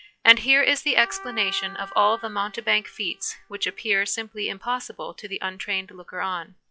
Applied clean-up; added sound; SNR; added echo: classical method log-MMSE.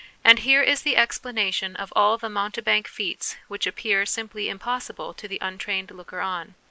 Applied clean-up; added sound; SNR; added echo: neural mask model Resemble Enhance denoiser.